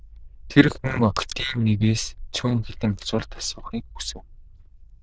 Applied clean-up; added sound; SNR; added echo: neural diffusion model UNIVERSE++.